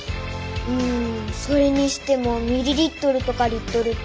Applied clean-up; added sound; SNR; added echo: none; none; none; none.